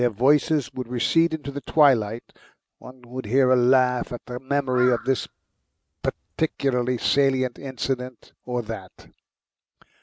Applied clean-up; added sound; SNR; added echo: neural mask model RNNoise.